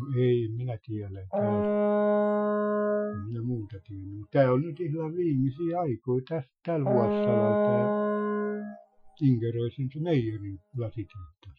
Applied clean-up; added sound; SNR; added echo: classical method Wiener filter.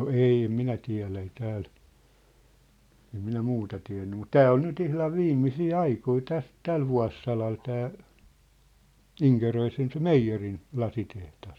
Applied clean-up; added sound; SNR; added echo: none; none; none; none.